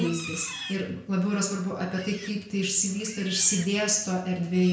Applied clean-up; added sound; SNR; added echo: none; Livestock, farm animals, working animals; 16 dB; reverberation time 0.5 s.